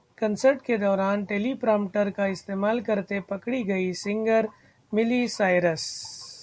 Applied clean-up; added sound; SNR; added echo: none; none; none; none.